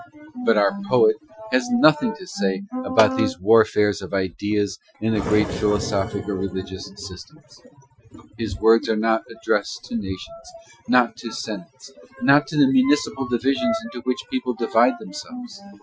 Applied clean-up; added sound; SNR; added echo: classical method Wiener filter.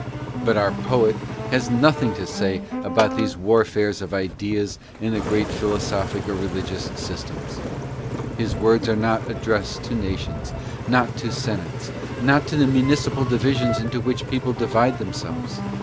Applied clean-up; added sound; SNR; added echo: none; Engine; 6 dB; none.